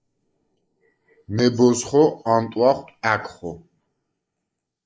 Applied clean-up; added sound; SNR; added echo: neural mask model Resemble Enhance denoiser.